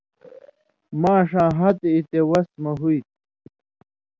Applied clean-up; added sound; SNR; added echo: none; none; none; none.